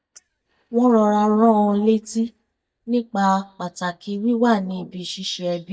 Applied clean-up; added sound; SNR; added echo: neural mask model DeepFilterNet 3.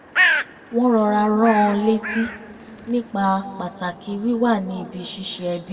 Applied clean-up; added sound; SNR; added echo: none; Bird; 7 dB; reverberation time 1.6 s.